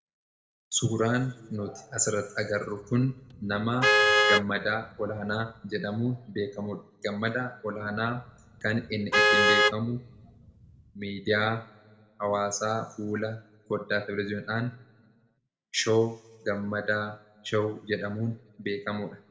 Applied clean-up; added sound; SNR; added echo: none; Vehicle horn, car horn, honking; -2 dB; reverberation time 0.9 s.